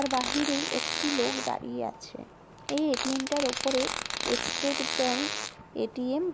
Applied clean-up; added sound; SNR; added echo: none; Fart; 3 dB; none.